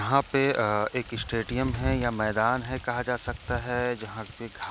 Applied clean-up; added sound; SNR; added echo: none; Frying (food) + Gunshot, gunfire; 16 dB; none.